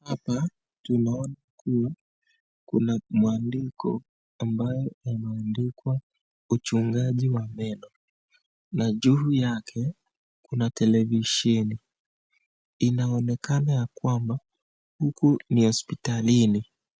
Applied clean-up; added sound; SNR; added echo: none; none; none; none.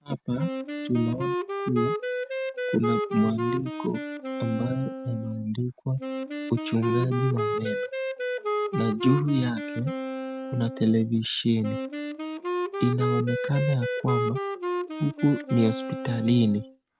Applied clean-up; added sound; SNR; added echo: none; Wind instrument, woodwind instrument; 4 dB; none.